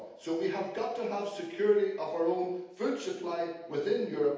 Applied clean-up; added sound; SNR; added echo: none; none; none; reverberation time 0.8 s.